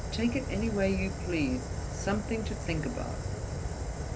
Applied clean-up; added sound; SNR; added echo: none; Fire; 1 dB; none.